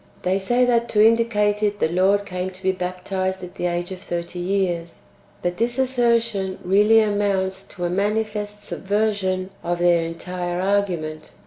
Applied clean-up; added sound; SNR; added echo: none; none; none; none.